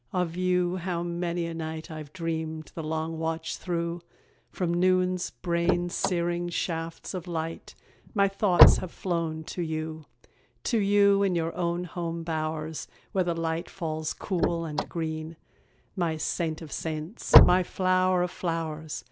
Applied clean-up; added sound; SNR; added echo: none; Slam / Car; -2 dB; none.